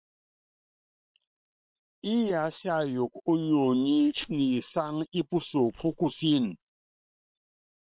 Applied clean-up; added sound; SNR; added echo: neural separator model SepFormer WHAM!.